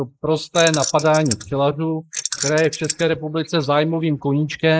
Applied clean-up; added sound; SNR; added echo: neural mask model Resemble Enhance denoiser.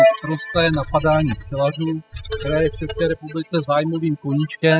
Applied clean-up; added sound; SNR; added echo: classical method spectral subtraction.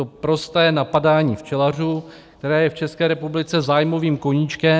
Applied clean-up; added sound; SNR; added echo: none; none; none; none.